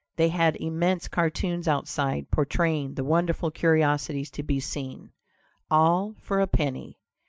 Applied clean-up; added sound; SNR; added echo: none; none; none; none.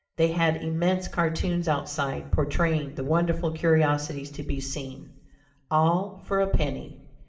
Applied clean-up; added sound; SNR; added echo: none; none; none; reverberation time 0.6 s.